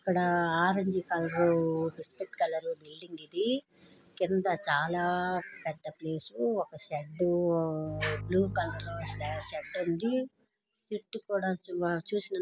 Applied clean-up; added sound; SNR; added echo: none; Bowed string instrument; 9 dB; none.